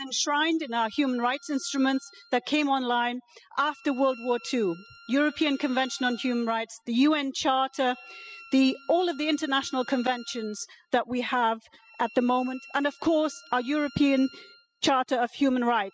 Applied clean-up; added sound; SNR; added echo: classical method spectral subtraction.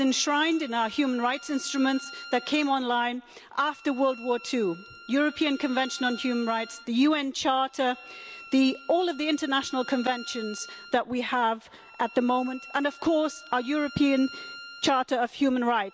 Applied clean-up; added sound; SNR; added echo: none; Bowed string instrument; 18 dB; none.